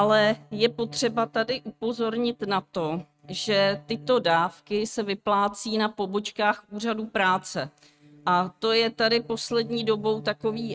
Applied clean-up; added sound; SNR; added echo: neural mask model RNNoise.